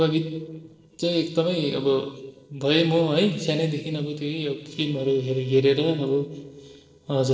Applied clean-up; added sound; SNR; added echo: neural separator model SepFormer DNS4.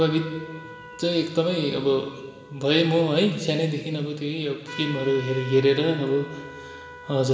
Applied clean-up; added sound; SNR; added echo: none; Trumpet; 18 dB; reverberation time 2.1 s.